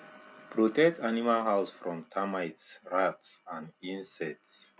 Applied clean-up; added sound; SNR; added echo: none; none; none; none.